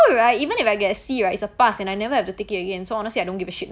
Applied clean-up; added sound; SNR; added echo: none; none; none; none.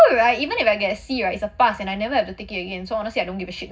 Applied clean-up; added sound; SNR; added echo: none; none; none; reverberation time 0.4 s.